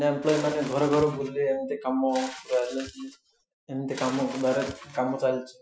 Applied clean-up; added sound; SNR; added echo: classical method Wiener filter.